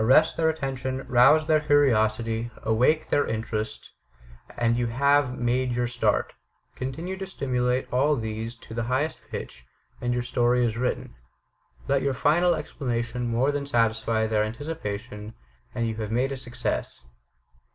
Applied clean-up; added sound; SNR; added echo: none; none; none; none.